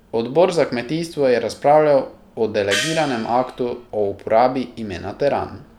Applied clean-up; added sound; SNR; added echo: none; Gong; 8 dB; none.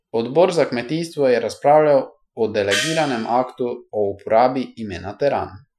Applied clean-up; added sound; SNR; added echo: classical method Wiener filter.